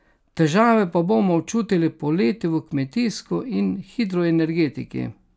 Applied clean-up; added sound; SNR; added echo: none; none; none; none.